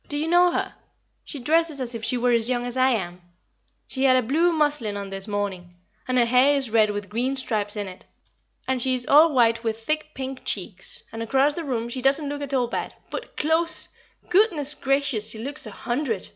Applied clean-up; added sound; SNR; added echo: none; none; none; none.